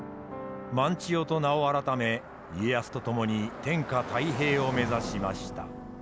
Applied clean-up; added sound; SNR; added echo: none; Car passing by; 11 dB; none.